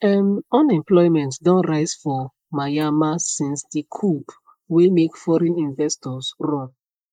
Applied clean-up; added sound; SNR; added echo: neural mask model Resemble Enhance denoiser.